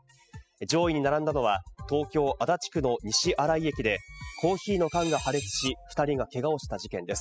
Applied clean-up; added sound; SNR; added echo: classical method spectral subtraction.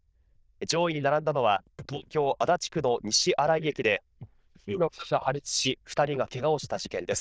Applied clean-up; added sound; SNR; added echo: neural diffusion model UNIVERSE++.